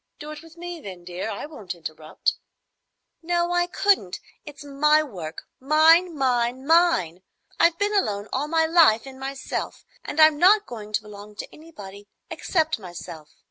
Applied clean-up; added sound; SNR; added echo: none; none; none; none.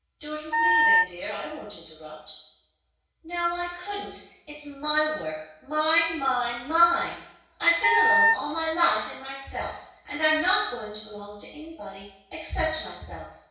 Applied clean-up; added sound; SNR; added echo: none; Wind instrument, woodwind instrument; -4 dB; reverberation time 0.6 s.